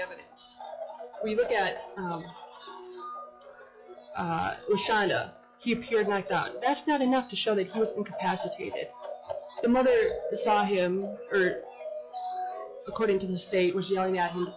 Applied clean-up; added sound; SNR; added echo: classical method log-MMSE.